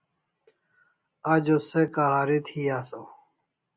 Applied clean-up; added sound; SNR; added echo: none; none; none; none.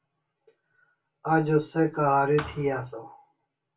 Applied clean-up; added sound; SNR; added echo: none; Thump, thud; 15 dB; reverberation time 0.2 s.